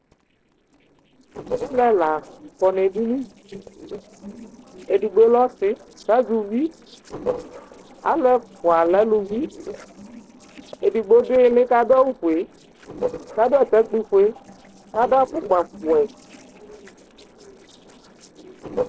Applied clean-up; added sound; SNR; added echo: neural separator model SepFormer DNS4.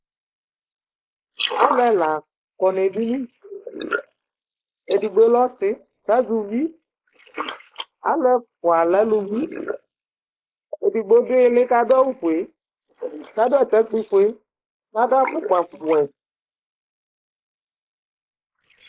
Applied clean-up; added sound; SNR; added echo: neural mask model Resemble Enhance denoiser.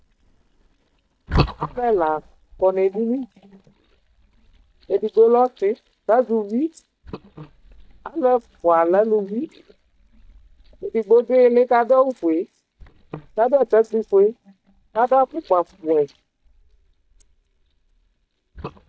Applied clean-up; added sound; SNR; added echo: neural mask model DeepFilterNet 3.